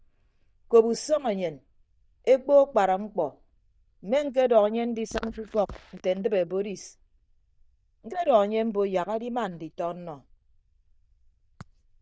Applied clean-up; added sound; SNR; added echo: neural diffusion model UNIVERSE++.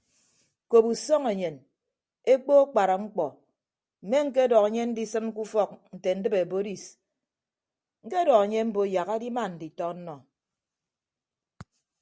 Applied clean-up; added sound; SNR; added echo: none; none; none; none.